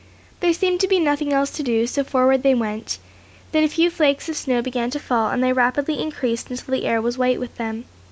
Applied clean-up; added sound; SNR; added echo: none; none; none; none.